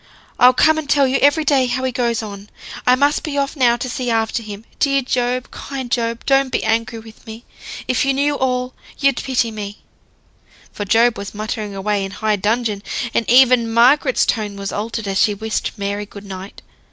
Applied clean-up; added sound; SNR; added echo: none; none; none; none.